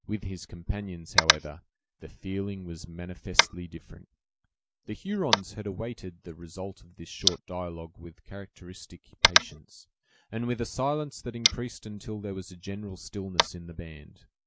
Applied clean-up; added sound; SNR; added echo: neural mask model Resemble Enhance denoiser.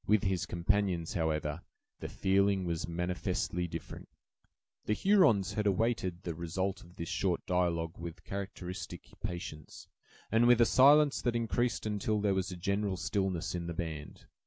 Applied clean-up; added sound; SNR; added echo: none; none; none; none.